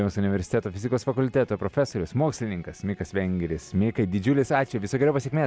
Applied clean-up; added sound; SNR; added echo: none; none; none; none.